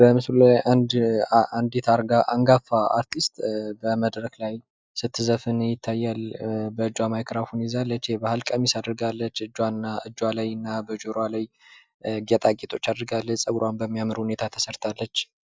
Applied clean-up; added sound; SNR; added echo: neural mask model DeepFilterNet 3.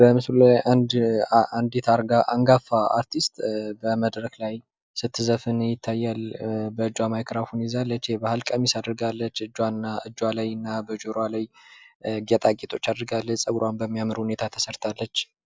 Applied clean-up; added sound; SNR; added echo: none; none; none; none.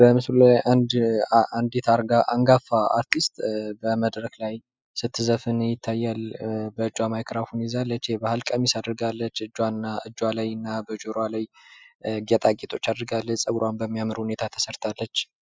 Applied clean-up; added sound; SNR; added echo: classical method spectral subtraction.